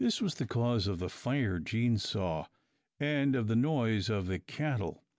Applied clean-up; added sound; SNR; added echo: none; none; none; none.